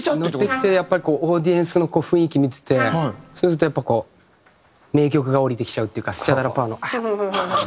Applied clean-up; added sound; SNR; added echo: none; Trumpet; 10 dB; none.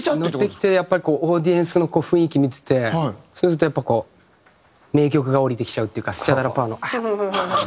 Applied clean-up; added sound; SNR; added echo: none; none; none; none.